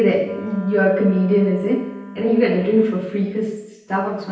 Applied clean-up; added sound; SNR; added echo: none; Wind instrument, woodwind instrument; 18 dB; reverberation time 0.9 s.